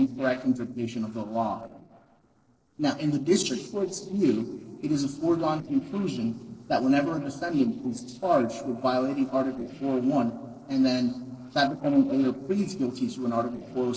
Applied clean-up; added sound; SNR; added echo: neural separator model SepFormer DNS4.